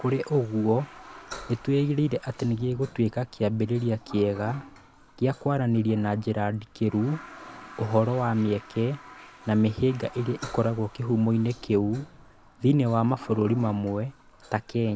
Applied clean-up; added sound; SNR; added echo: none; Toilet flush; 20 dB; none.